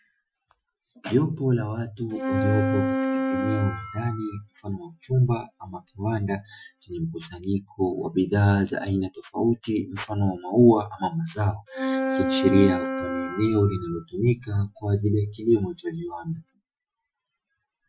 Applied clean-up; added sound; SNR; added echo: classical method Wiener filter.